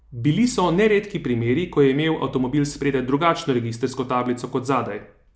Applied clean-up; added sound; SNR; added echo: none; none; none; none.